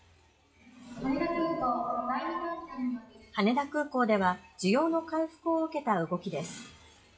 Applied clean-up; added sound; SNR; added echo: classical method WPE with log-MMSE.